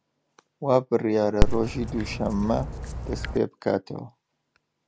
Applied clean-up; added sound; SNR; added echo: none; Dog; -2 dB; none.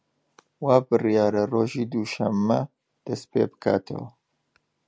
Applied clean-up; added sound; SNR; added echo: none; none; none; none.